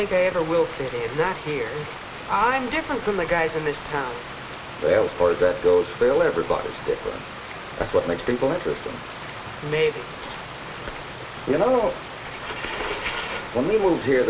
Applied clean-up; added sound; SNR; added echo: none; Stream; 11 dB; reverberation time 0.5 s.